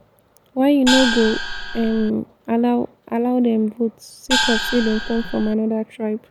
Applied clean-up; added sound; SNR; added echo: none; Gong; 3 dB; none.